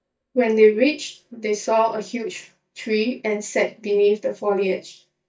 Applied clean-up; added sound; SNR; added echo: neural mask model DeepFilterNet 3.